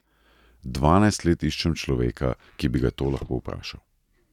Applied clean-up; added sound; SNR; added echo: neural mask model DeepFilterNet 3.